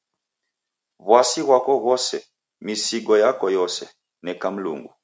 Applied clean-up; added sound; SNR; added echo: none; none; none; none.